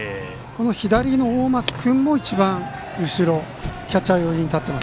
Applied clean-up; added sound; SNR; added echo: none; Explosion; 18 dB; none.